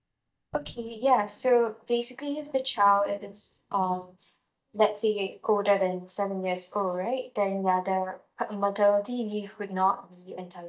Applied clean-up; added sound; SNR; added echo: neural mask model DeepFilterNet 3.